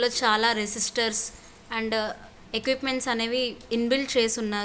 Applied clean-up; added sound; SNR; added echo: none; none; none; none.